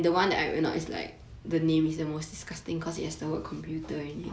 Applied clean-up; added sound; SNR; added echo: none; none; none; none.